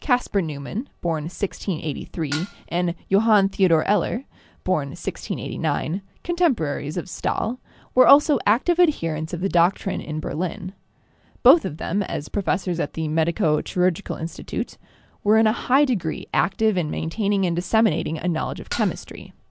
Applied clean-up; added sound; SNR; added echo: none; Dishes, pots, and pans; 14 dB; none.